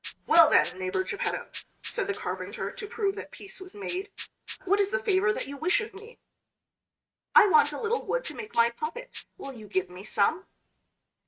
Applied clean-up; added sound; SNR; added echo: neural mask model RNNoise.